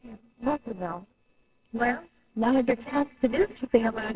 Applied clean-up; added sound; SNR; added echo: neural separator model SepFormer WHAMR!.